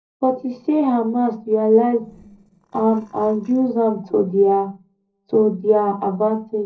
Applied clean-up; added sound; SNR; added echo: neural separator model SepFormer DNS4.